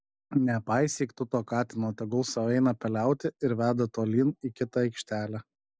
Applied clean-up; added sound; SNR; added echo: none; none; none; none.